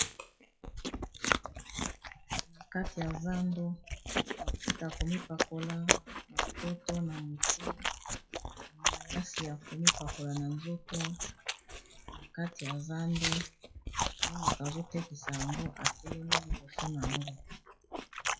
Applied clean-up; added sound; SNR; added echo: classical method WPE with log-MMSE.